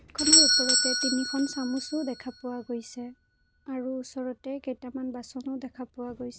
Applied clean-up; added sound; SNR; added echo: none; Doorbell; -4 dB; none.